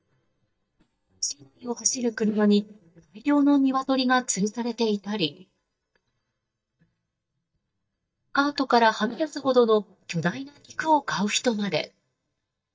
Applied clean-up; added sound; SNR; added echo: neural mask model DeepFilterNet 3.